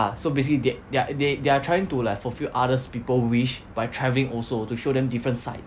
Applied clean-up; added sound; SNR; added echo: none; none; none; none.